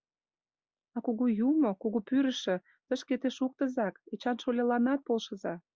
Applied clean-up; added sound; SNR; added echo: none; none; none; none.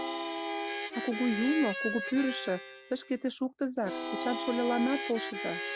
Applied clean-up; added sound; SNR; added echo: none; Harmonica; 4 dB; none.